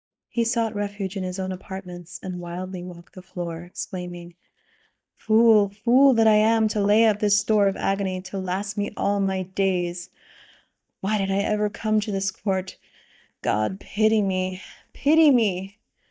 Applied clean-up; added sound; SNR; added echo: neural mask model DeepFilterNet 3.